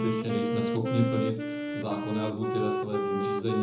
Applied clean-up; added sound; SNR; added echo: none; Wind instrument, woodwind instrument; 0 dB; reverberation time 0.6 s.